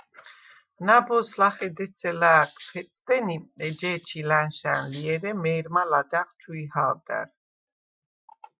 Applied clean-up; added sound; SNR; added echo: classical method Wiener filter.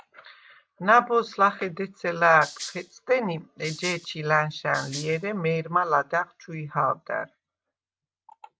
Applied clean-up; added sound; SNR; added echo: none; Rattle (instrument); 14 dB; none.